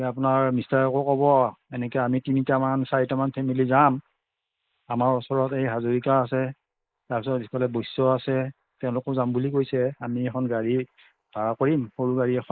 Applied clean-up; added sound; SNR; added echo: neural mask model Resemble Enhance denoiser.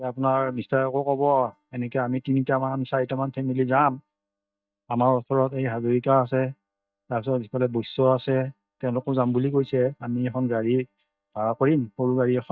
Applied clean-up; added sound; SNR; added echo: neural mask model DeepFilterNet 3.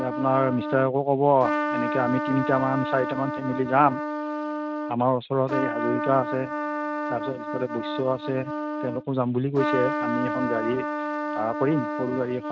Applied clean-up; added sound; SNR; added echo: neural mask model RNNoise.